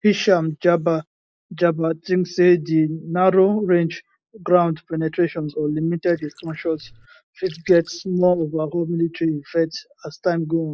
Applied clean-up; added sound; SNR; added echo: neural mask model Resemble Enhance denoiser.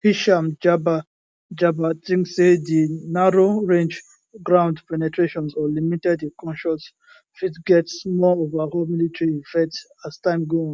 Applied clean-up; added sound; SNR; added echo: none; none; none; none.